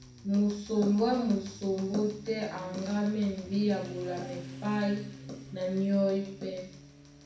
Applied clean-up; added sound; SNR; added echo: none; Motorcycle; 16 dB; reverberation time 0.6 s.